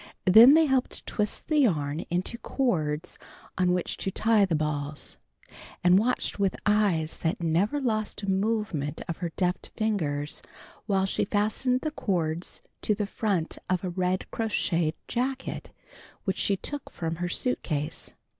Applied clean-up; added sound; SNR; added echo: none; none; none; none.